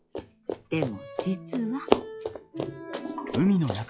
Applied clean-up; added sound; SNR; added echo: classical method log-MMSE.